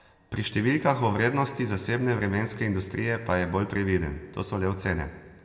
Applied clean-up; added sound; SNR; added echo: none; none; none; reverberation time 1.1 s.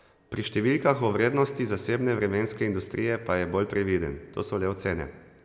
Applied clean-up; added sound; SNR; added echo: none; none; none; none.